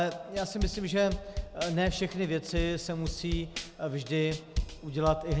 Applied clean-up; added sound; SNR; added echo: none; Drum kit; 6 dB; none.